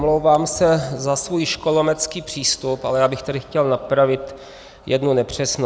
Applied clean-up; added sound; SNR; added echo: none; none; none; none.